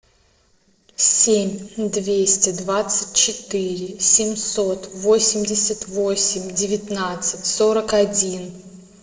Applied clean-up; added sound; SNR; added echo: neural separator model SepFormer DNS4.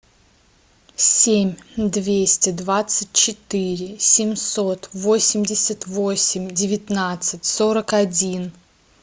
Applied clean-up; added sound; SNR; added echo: none; none; none; none.